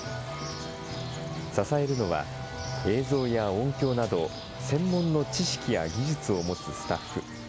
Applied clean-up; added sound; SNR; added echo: none; Bird; 14 dB; none.